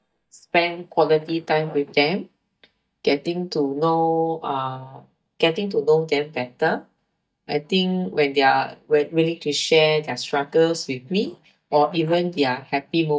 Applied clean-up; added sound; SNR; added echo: neural mask model DeepFilterNet 3.